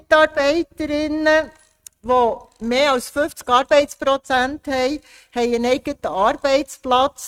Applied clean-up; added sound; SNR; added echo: neural mask model RNNoise.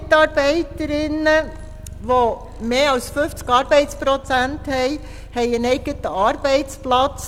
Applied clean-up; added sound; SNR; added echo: none; Purr; 15 dB; none.